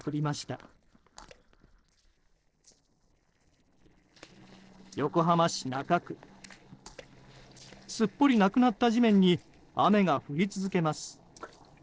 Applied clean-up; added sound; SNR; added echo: neural separator model SepFormer DNS4.